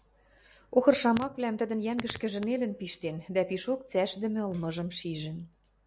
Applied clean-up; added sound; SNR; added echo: none; none; none; none.